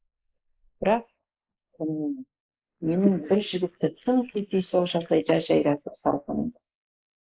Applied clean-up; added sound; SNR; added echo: neural mask model Resemble Enhance denoiser.